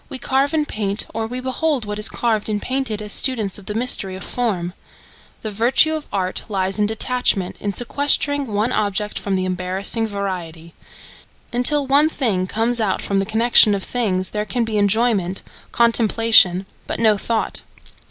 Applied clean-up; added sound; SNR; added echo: none; none; none; none.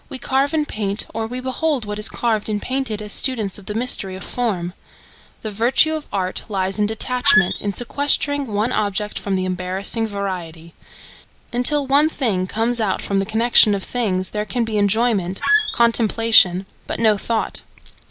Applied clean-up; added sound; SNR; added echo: none; Squeak; 0 dB; none.